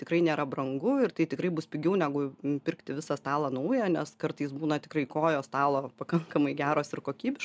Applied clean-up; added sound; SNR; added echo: none; none; none; none.